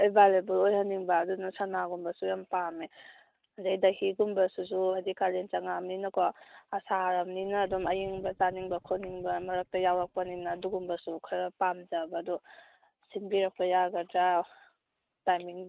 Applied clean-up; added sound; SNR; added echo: neural mask model RNNoise.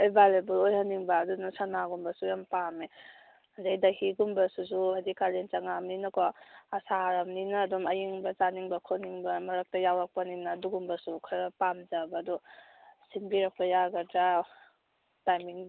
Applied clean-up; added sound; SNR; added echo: none; none; none; none.